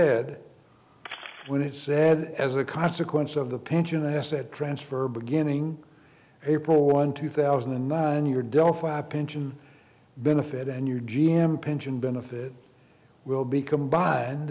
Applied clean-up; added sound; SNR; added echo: none; none; none; none.